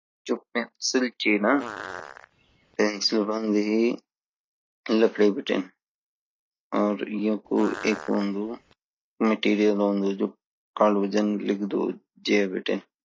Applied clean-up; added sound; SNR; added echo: neural mask model DeepFilterNet 3.